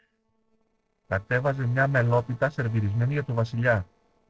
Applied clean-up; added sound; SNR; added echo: neural separator model SepFormer DNS4.